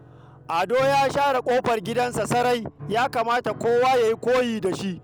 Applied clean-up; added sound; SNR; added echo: none; Piano; 18 dB; none.